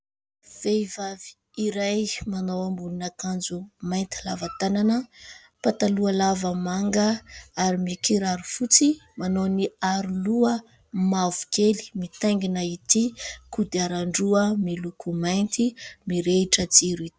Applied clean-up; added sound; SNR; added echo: none; none; none; none.